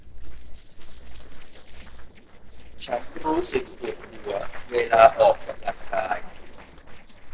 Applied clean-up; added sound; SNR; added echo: neural separator model SepFormer DNS4.